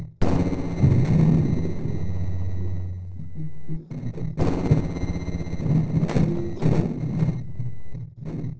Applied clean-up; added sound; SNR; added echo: neural separator model SepFormer DNS4.